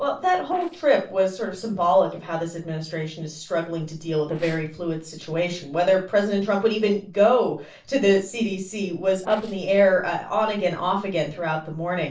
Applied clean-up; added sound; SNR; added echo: neural separator model SepFormer DNS4.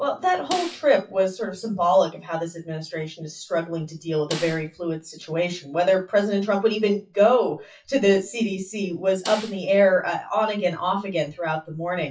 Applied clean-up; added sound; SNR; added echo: classical method WPE with log-MMSE.